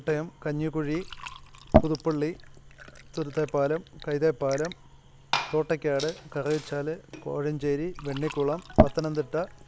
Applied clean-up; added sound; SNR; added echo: none; Fill (with liquid) / Glass; 2 dB; none.